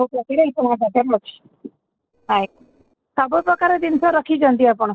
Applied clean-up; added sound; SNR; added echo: neural separator model SepFormer DNS4.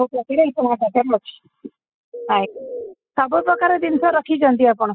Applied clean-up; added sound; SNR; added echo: classical method spectral subtraction.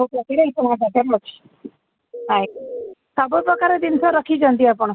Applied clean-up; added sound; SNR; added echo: none; Bird; 12 dB; none.